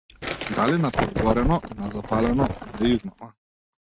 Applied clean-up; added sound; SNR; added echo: neural mask model RNNoise.